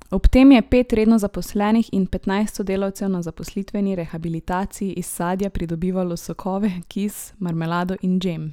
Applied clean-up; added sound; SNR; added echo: none; none; none; none.